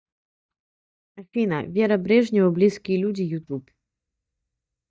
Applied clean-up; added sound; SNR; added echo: neural mask model DeepFilterNet 3.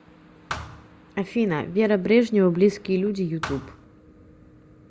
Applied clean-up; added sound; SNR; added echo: none; Thump, thud; 15 dB; none.